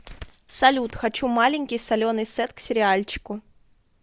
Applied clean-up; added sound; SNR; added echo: none; none; none; none.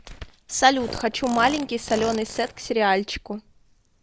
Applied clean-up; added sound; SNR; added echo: none; Fart; 13 dB; none.